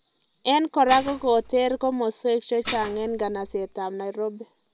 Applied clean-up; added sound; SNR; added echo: none; Dishes, pots, and pans; 10 dB; none.